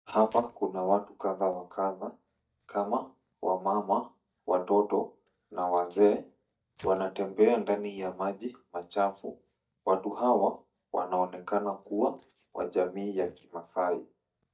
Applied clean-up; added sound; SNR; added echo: neural mask model DeepFilterNet 3.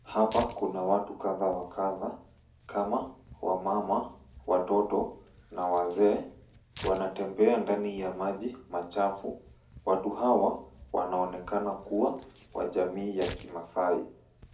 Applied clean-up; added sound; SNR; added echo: none; Tearing; 19 dB; reverberation time 0.3 s.